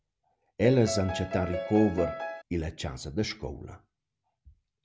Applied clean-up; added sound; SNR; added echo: none; Piano; 5 dB; none.